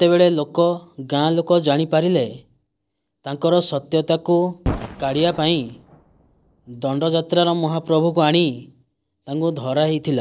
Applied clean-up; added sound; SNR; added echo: neural separator model SepFormer DNS4.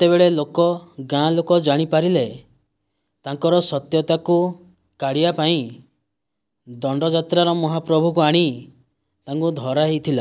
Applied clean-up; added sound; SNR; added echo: none; none; none; none.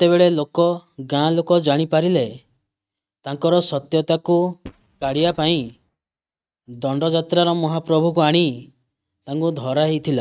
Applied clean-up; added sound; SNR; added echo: neural mask model RNNoise.